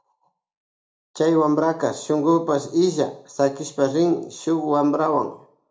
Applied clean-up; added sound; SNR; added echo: none; none; none; reverberation time 0.3 s.